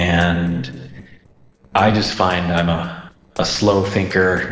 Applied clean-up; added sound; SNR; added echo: neural separator model SepFormer DNS4.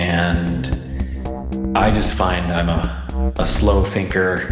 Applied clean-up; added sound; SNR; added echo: none; Drum kit; 2 dB; reverberation time 1.7 s.